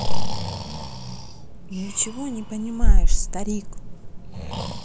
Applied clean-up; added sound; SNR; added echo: none; Breathing; -2 dB; none.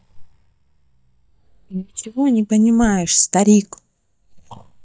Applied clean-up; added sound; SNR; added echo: neural mask model DeepFilterNet 3.